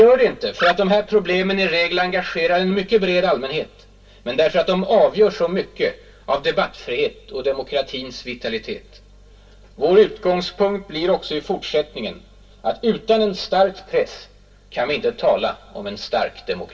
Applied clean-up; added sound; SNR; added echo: none; Animal; 8 dB; reverberation time 0.1 s.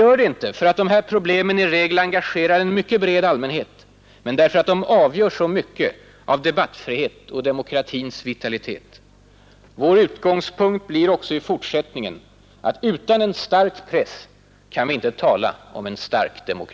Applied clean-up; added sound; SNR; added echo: none; none; none; none.